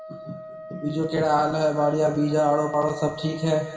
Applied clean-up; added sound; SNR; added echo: none; Wind instrument, woodwind instrument; 14 dB; reverberation time 1.8 s.